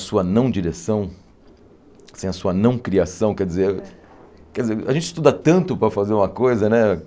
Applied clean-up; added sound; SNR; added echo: none; none; none; none.